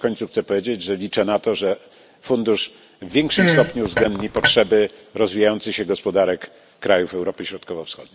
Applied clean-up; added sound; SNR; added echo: none; Fart; 1 dB; none.